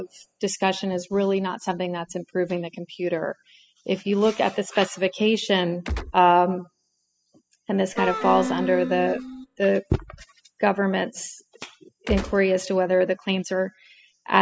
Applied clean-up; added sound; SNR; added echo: classical method spectral subtraction.